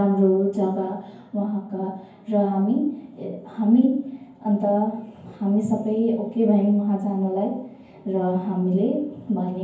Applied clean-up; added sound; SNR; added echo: none; none; none; reverberation time 0.9 s.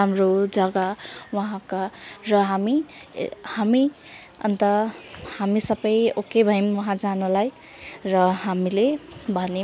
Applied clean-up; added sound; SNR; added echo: none; none; none; none.